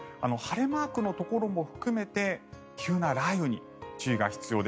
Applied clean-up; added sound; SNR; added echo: none; none; none; none.